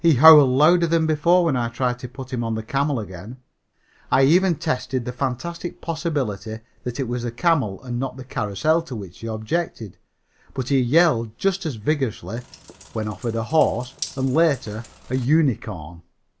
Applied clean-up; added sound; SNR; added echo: none; Bathtub (filling or washing); 19 dB; none.